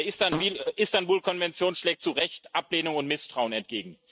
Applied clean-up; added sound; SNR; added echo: neural mask model RNNoise.